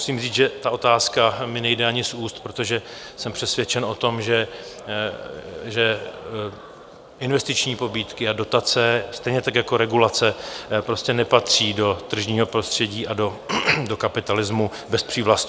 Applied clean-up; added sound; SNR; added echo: none; none; none; none.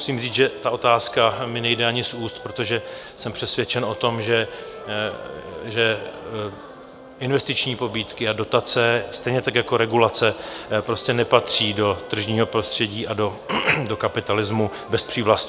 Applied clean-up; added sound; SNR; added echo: none; Wind instrument, woodwind instrument; 19 dB; none.